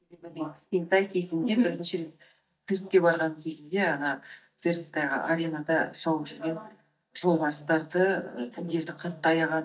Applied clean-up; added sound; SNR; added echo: neural mask model DeepFilterNet 3.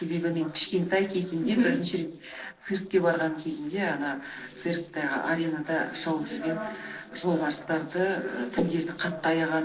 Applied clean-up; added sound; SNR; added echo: neural separator model SepFormer DNS4.